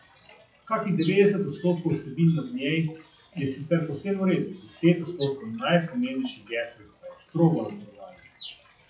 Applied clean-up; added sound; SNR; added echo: classical method WPE with log-MMSE.